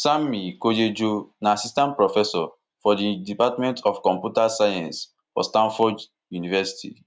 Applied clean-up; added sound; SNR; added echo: none; none; none; none.